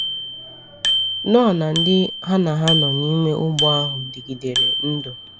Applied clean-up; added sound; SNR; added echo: none; Bicycle bell; 0 dB; none.